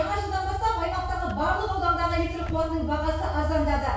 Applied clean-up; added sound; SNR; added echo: none; Slam / Car; 20 dB; reverberation time 0.6 s.